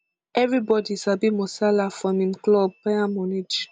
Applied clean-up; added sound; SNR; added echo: none; none; none; none.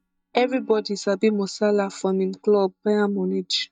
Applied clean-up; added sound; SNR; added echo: neural mask model DeepFilterNet 3.